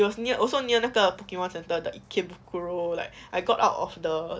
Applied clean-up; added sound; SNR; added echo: none; none; none; none.